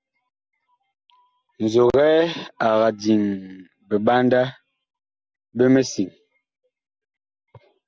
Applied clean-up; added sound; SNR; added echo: none; none; none; none.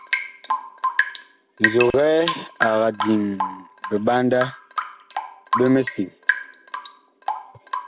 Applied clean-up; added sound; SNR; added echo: none; Drip / Rain; 4 dB; none.